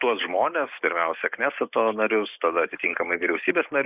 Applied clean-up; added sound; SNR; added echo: neural mask model Resemble Enhance denoiser.